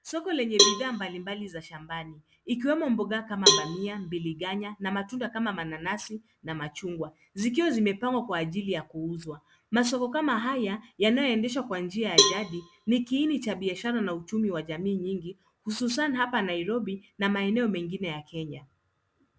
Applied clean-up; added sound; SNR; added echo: none; Cowbell; -1 dB; none.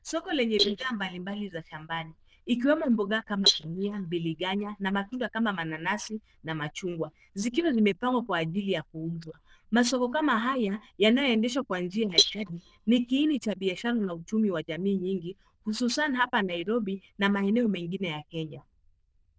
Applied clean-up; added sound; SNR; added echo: neural diffusion model UNIVERSE++.